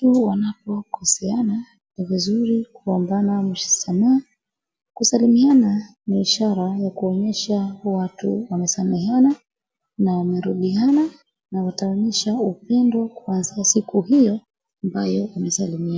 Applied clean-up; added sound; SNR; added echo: none; none; none; none.